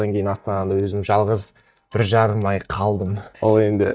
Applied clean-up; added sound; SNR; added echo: neural mask model DeepFilterNet 3.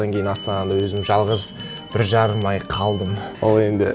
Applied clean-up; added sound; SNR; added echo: none; Bell; 13 dB; none.